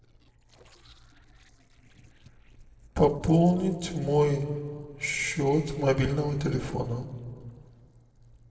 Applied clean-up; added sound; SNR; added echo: neural separator model SepFormer DNS4.